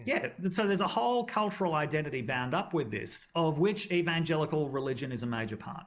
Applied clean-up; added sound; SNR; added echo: none; none; none; none.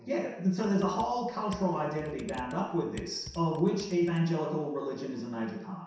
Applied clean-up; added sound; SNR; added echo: none; Computer keyboard; 19 dB; reverberation time 0.7 s.